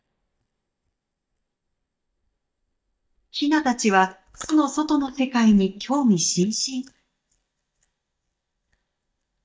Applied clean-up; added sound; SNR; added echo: neural mask model DeepFilterNet 3.